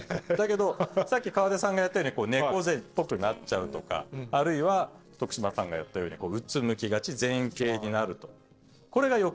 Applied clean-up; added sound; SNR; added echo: neural separator model SepFormer DNS4.